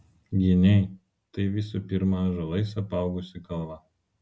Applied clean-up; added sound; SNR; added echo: none; none; none; none.